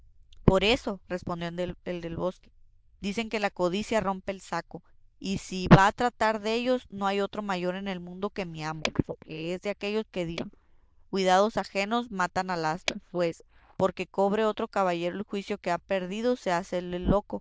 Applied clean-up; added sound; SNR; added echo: neural diffusion model UNIVERSE++.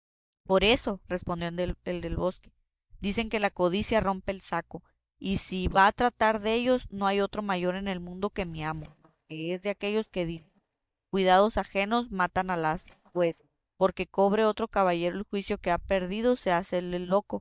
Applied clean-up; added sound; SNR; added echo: neural mask model DeepFilterNet 3.